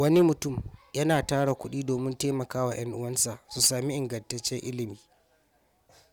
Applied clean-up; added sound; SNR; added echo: none; none; none; none.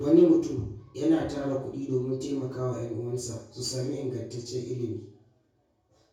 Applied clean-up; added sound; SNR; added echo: none; none; none; reverberation time 0.6 s.